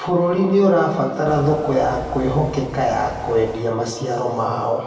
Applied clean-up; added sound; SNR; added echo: none; Bus; 14 dB; reverberation time 2.2 s.